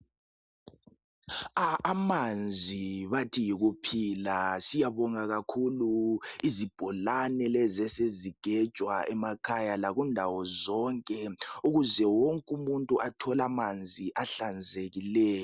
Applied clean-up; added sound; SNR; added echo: none; none; none; none.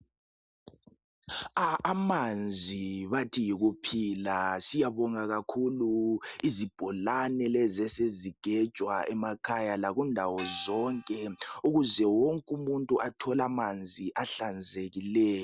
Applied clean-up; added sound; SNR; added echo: none; Gong; 15 dB; none.